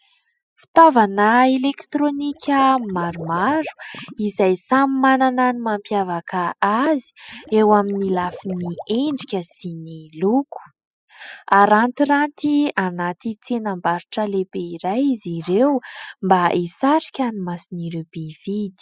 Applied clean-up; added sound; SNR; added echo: classical method spectral subtraction.